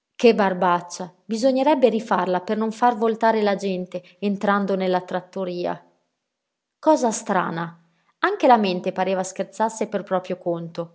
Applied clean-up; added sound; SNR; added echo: none; none; none; none.